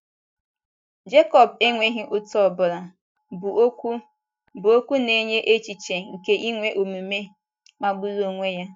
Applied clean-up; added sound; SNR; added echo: neural mask model DeepFilterNet 3.